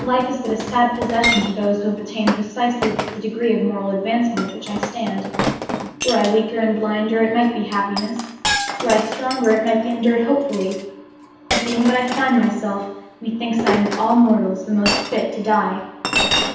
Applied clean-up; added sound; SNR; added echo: none; Chink, clink; 6 dB; reverberation time 0.9 s.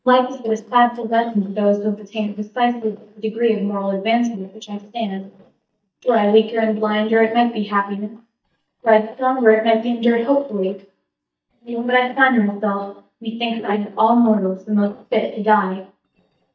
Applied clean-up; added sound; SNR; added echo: neural mask model DeepFilterNet 3.